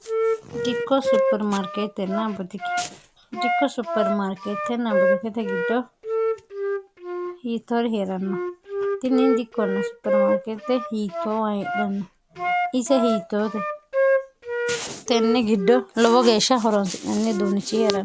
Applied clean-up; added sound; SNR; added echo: none; Wind instrument, woodwind instrument; 2 dB; none.